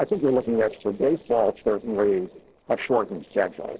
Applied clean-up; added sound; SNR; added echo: neural separator model SepFormer DNS4.